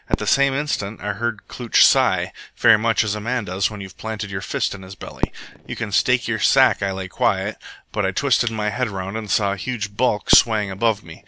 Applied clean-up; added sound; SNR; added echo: none; Fireworks; 12 dB; none.